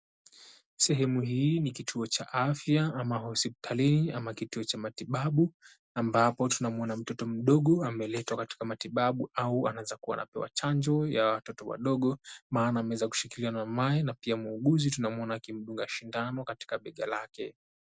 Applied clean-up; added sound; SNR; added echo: none; none; none; none.